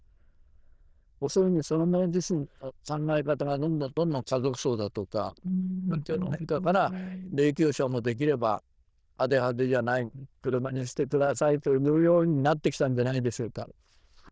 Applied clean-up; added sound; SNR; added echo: neural diffusion model UNIVERSE++.